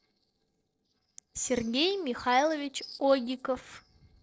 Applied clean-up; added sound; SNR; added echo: neural separator model SepFormer DNS4.